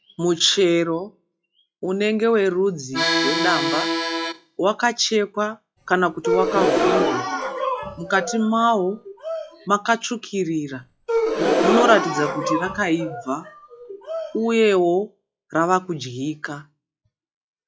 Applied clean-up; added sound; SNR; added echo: classical method log-MMSE.